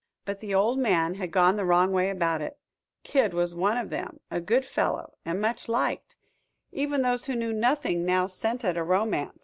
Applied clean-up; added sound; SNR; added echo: none; none; none; none.